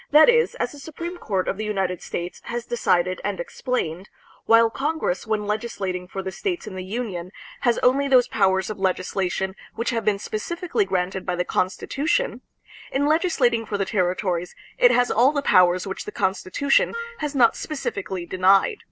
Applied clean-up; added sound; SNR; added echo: neural separator model SepFormer DNS4.